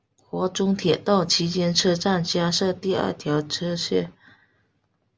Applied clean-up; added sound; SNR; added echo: none; none; none; none.